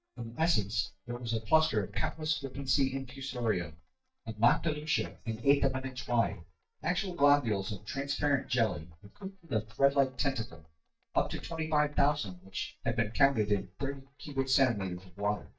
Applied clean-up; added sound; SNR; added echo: neural mask model DeepFilterNet 3.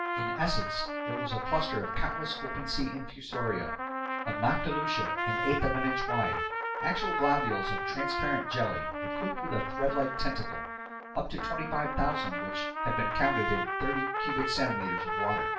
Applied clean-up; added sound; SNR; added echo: none; Trumpet; 1 dB; reverberation time 0.3 s.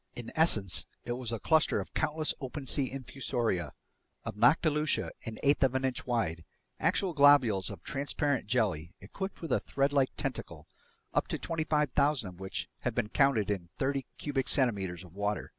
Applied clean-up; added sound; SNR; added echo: none; none; none; none.